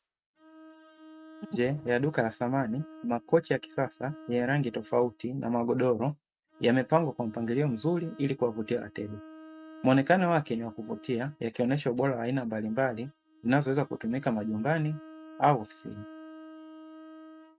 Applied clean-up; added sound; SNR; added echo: neural mask model RNNoise.